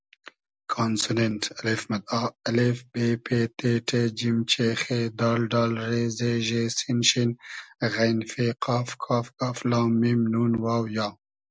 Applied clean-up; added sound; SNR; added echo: none; none; none; none.